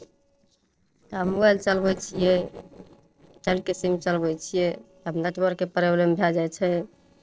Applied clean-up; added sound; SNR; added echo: neural separator model SepFormer DNS4.